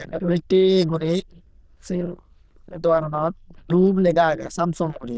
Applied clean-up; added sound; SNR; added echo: neural diffusion model UNIVERSE++.